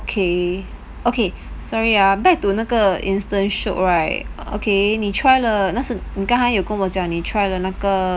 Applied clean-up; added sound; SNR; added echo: none; none; none; none.